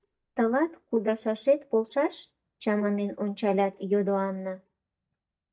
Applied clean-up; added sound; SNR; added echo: neural mask model DeepFilterNet 3.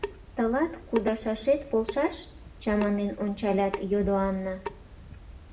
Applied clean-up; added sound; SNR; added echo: none; Drip / Sink (filling or washing) / Water tap, faucet; 12 dB; reverberation time 0.9 s.